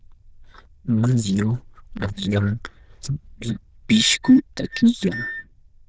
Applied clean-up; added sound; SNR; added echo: neural diffusion model UNIVERSE++.